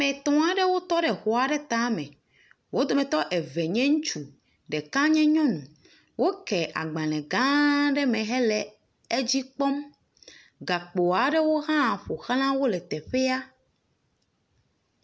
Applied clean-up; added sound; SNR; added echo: none; none; none; none.